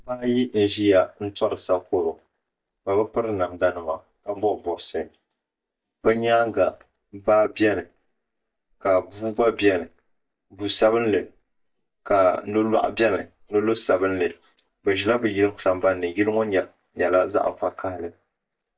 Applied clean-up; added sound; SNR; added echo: neural mask model DeepFilterNet 3.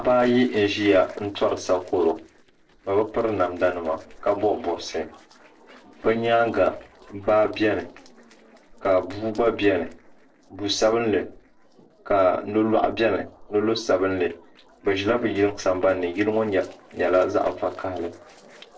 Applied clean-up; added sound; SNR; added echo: neural separator model SepFormer DNS4.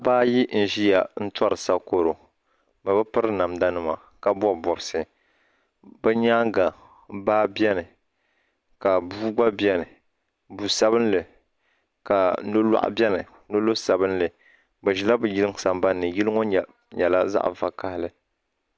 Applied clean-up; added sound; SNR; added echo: none; none; none; none.